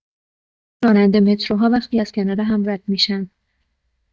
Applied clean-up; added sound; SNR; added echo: neural mask model DeepFilterNet 3.